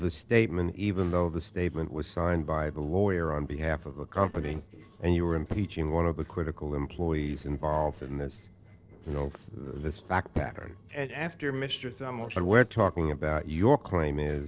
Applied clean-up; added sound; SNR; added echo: neural separator model SepFormer DNS4.